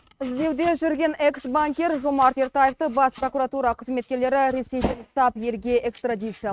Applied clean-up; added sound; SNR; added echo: neural mask model RNNoise.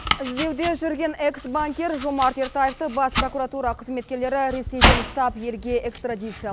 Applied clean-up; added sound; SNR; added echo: none; Domestic sounds, home sounds; 2 dB; none.